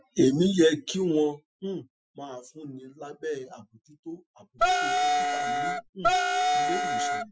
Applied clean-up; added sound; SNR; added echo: classical method Wiener filter.